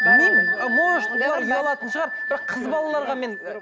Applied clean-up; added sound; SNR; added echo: none; Bell; -2 dB; none.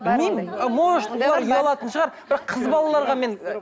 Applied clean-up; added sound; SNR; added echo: none; none; none; none.